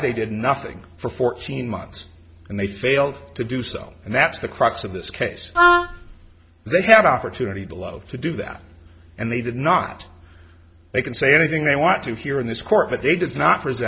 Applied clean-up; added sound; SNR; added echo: none; Wind instrument, woodwind instrument; -4 dB; none.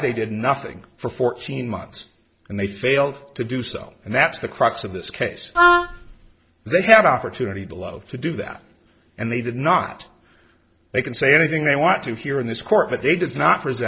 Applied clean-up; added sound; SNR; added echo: neural separator model SepFormer DNS4.